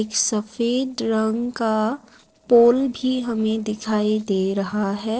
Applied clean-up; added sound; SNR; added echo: neural separator model SepFormer DNS4.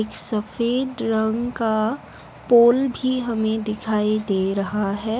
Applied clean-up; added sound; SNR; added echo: none; none; none; none.